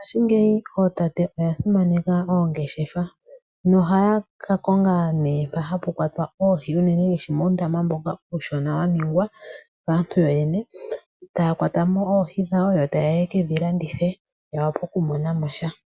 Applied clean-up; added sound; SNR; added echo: none; none; none; none.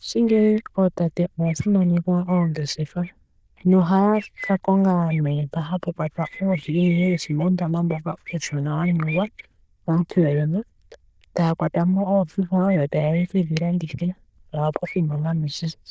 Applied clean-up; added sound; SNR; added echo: neural diffusion model UNIVERSE++.